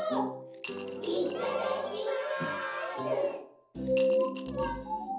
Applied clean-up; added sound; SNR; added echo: none; Coin (dropping) / Glass; 17 dB; reverberation time 0.5 s.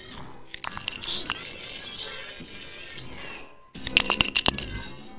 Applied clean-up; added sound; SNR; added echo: neural separator model SepFormer WHAMR!.